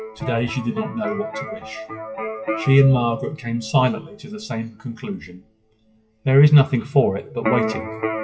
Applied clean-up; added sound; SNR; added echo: classical method WPE with log-MMSE.